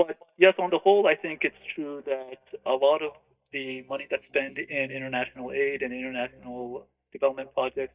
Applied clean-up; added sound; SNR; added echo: neural mask model DeepFilterNet 3.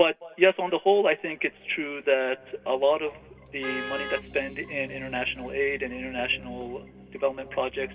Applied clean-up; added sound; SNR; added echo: none; Vehicle horn, car horn, honking; 14 dB; reverberation time 2.3 s.